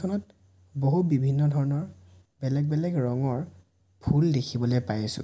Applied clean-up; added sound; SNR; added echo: none; none; none; none.